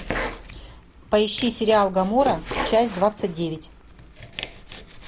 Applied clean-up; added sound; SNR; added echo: none; Domestic sounds, home sounds; 10 dB; none.